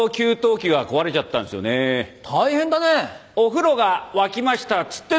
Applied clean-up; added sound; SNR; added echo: none; none; none; none.